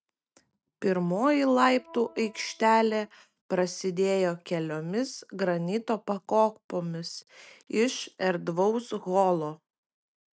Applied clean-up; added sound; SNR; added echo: neural mask model RNNoise.